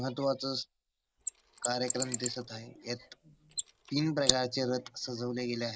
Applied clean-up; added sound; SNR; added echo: neural mask model Resemble Enhance denoiser.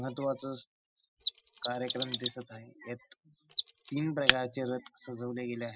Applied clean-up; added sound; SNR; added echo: classical method spectral subtraction.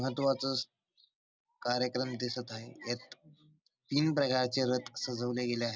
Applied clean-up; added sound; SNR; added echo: none; none; none; none.